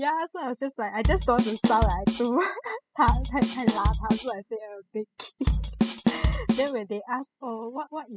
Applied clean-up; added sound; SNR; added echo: classical method spectral subtraction.